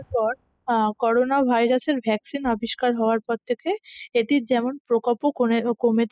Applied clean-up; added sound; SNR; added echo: classical method spectral subtraction.